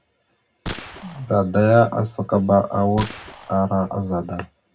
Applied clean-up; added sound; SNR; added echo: none; Gunshot, gunfire; 15 dB; reverberation time 0.2 s.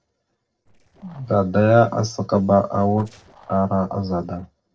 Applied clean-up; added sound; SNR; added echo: neural separator model SepFormer DNS4.